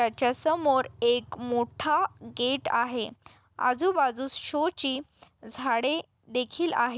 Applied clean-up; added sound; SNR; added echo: none; none; none; none.